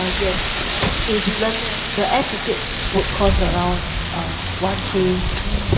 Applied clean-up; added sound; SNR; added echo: none; Rain; -1 dB; reverberation time 2.0 s.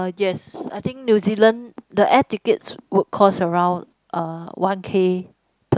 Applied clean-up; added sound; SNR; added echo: none; none; none; none.